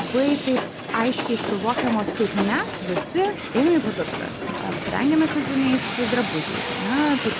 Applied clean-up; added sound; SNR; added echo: none; Hiss; 5 dB; none.